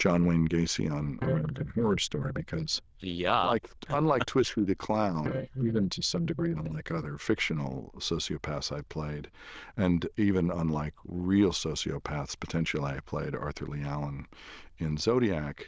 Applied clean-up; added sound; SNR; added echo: neural diffusion model UNIVERSE++.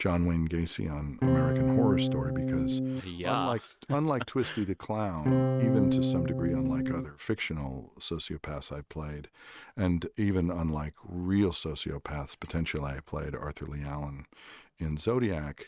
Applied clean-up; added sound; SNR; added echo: neural mask model RNNoise.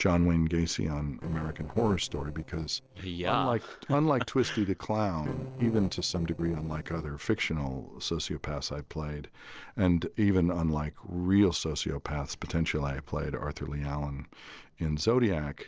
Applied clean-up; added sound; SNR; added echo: neural separator model SepFormer DNS4.